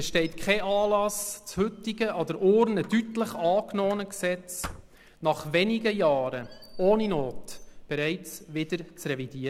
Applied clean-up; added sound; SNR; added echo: none; Squeak; 14 dB; none.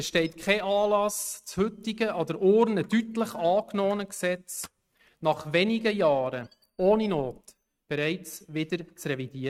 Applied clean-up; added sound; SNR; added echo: neural mask model RNNoise.